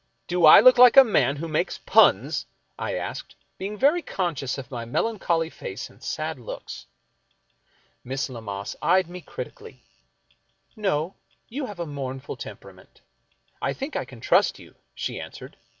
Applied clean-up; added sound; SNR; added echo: none; none; none; none.